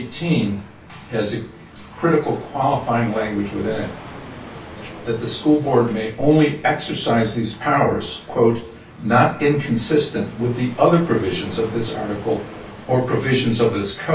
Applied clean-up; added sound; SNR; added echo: none; Fixed-wing aircraft, airplane; 20 dB; reverberation time 0.2 s.